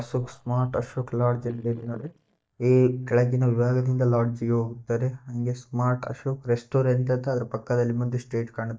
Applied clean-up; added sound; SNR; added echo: neural mask model DeepFilterNet 3.